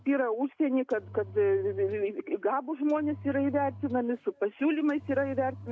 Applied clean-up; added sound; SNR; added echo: none; Engine; 18 dB; none.